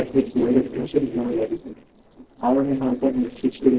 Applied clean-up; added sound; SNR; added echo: neural separator model SepFormer DNS4.